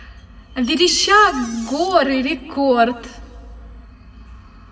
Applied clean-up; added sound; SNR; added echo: none; Door; 19 dB; reverberation time 1.9 s.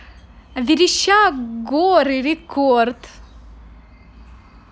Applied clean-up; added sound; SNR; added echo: none; none; none; none.